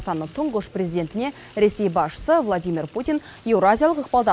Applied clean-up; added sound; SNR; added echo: none; none; none; none.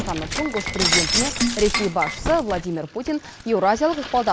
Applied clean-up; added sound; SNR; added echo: none; Shatter; 3 dB; none.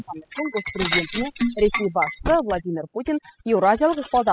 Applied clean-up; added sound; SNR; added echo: classical method spectral subtraction.